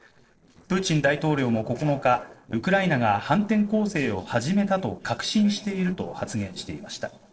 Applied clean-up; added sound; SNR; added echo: neural separator model SepFormer DNS4.